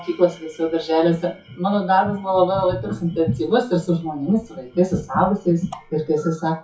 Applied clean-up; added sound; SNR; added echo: classical method WPE with log-MMSE.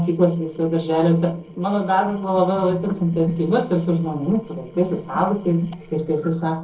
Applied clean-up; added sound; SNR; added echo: neural separator model SepFormer DNS4.